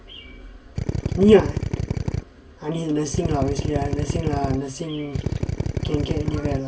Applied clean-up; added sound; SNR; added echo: none; Drill; 1 dB; reverberation time 0.1 s.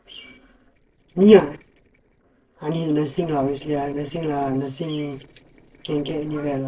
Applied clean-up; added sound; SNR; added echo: neural separator model SepFormer DNS4.